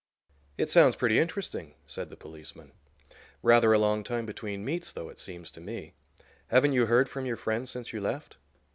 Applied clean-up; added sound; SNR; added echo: none; none; none; none.